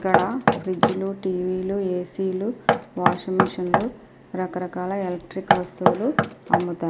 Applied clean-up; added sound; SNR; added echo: none; Knock; -1 dB; none.